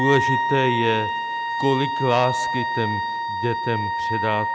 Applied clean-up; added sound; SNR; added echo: none; Wind instrument, woodwind instrument; 0 dB; none.